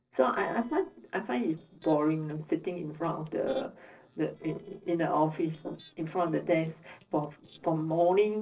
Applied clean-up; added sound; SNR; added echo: neural separator model SepFormer DNS4.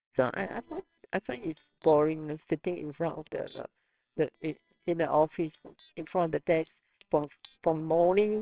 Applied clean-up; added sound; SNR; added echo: neural separator model SepFormer WHAMR!.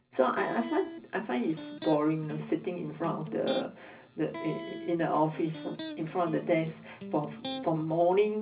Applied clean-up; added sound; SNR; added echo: none; Electric guitar; 12 dB; reverberation time 0.4 s.